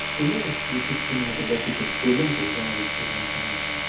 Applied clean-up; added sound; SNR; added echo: none; Domestic sounds, home sounds; -2 dB; reverberation time 0.5 s.